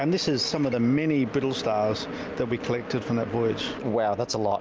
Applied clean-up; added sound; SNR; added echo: none; none; none; none.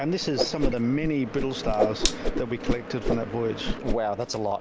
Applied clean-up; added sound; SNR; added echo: none; Whoosh, swoosh, swish; 2 dB; none.